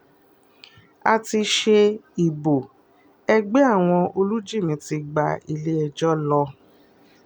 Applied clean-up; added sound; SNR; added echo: none; none; none; none.